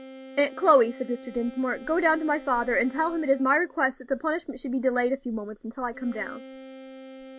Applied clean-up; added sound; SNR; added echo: none; Wind instrument, woodwind instrument; 19 dB; none.